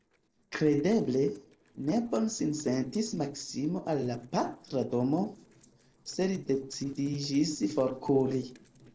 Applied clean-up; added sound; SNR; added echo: neural separator model SepFormer DNS4.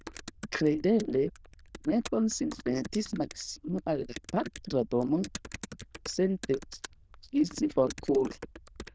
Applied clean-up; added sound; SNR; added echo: neural diffusion model UNIVERSE++.